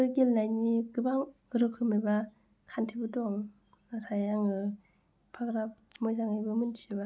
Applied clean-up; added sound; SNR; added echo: none; none; none; none.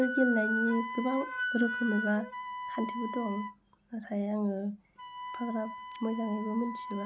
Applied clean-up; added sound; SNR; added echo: none; Wind instrument, woodwind instrument; 5 dB; none.